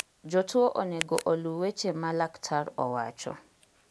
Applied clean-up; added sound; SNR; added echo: none; Tick; 14 dB; none.